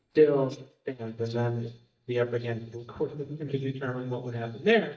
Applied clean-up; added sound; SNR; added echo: neural mask model DeepFilterNet 3.